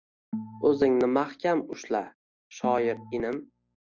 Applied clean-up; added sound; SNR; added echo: none; Organ; 12 dB; none.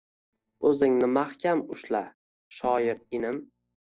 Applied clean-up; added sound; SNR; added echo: neural separator model SepFormer DNS4.